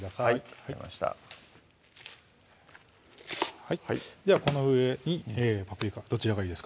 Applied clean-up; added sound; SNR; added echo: none; none; none; none.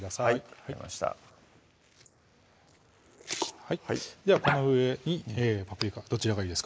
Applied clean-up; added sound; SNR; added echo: neural mask model Resemble Enhance denoiser.